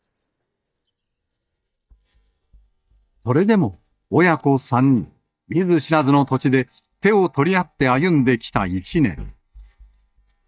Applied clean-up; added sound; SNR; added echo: neural mask model DeepFilterNet 3.